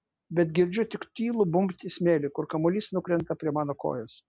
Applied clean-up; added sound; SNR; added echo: none; none; none; none.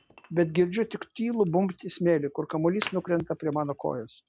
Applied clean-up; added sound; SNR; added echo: none; Wood; 19 dB; none.